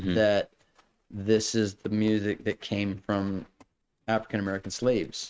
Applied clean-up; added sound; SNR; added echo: neural mask model RNNoise.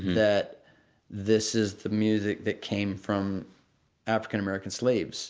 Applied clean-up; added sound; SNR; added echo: none; none; none; none.